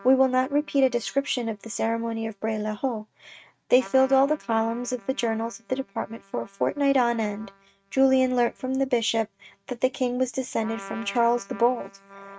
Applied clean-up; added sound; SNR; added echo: neural mask model RNNoise.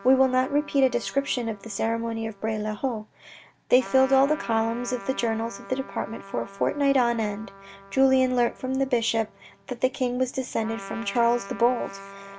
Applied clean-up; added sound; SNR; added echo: none; Trumpet; 18 dB; none.